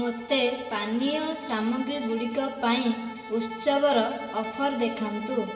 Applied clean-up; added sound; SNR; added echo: none; Bowed string instrument; 12 dB; reverberation time 2.3 s.